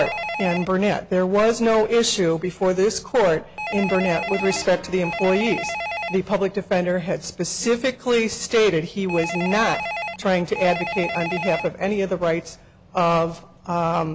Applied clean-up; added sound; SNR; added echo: none; Telephone; 10 dB; none.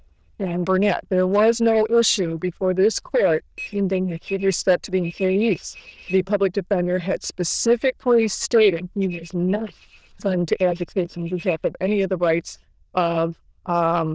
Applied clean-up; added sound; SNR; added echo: neural diffusion model UNIVERSE++.